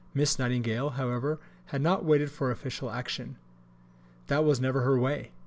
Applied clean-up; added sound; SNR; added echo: none; none; none; none.